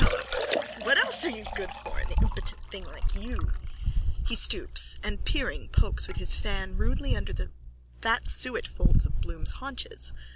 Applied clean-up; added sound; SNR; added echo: none; Liquid; 14 dB; none.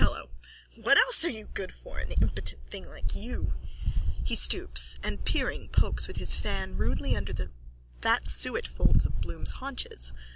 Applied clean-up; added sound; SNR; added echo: none; none; none; none.